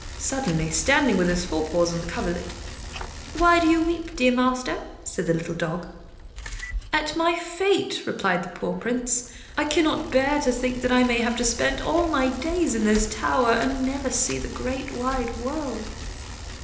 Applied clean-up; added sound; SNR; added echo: none; Bicycle; 11 dB; reverberation time 1.0 s.